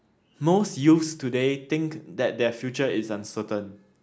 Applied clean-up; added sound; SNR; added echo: none; none; none; none.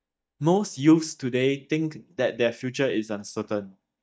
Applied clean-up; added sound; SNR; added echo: neural mask model DeepFilterNet 3.